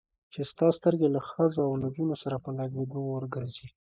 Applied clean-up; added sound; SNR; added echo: neural mask model Resemble Enhance denoiser.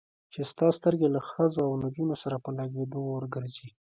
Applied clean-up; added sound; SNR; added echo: none; none; none; none.